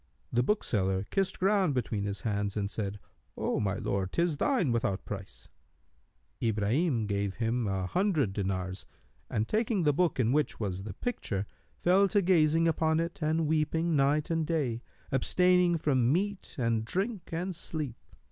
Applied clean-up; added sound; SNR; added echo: none; none; none; none.